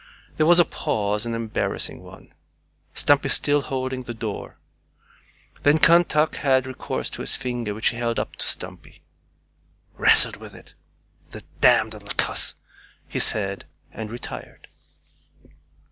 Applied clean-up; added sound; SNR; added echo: none; none; none; none.